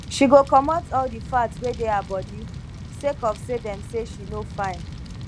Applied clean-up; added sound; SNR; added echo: none; Fire; 11 dB; none.